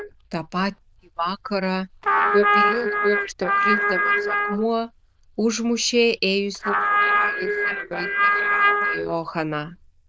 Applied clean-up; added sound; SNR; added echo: neural diffusion model UNIVERSE++.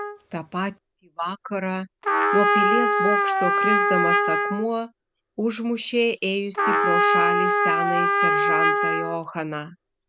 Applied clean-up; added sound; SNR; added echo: none; Trumpet; -5 dB; none.